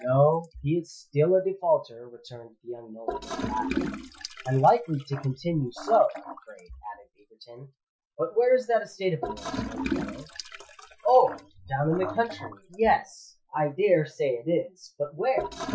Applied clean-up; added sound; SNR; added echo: classical method Wiener filter.